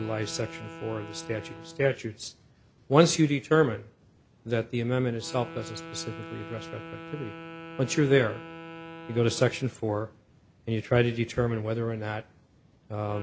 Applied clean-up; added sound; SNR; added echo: none; Wind instrument, woodwind instrument; 16 dB; none.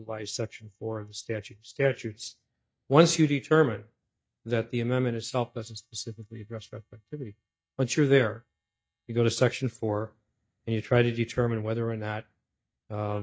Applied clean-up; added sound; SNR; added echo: neural mask model DeepFilterNet 3.